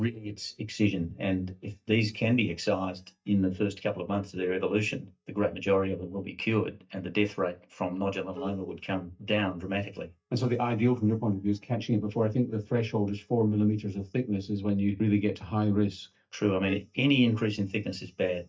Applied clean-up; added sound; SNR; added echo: neural mask model DeepFilterNet 3.